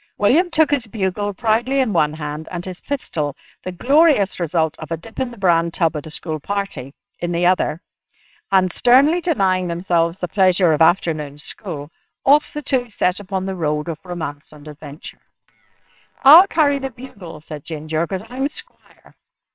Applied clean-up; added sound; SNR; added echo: neural separator model SepFormer WHAMR!.